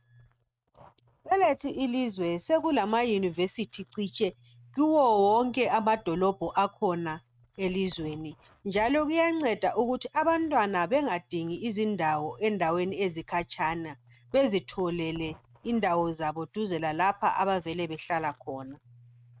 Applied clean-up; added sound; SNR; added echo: neural mask model RNNoise.